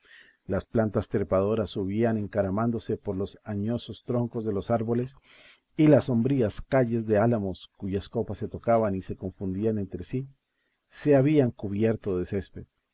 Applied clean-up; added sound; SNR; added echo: none; none; none; none.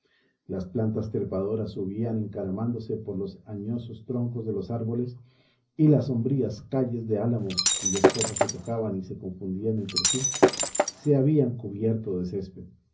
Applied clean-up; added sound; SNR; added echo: none; Shatter; -3 dB; reverberation time 0.5 s.